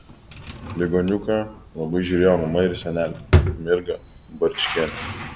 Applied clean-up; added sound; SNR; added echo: none; Drawer open or close; 4 dB; none.